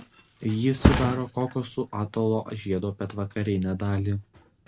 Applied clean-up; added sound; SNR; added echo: none; Thump, thud; 3 dB; none.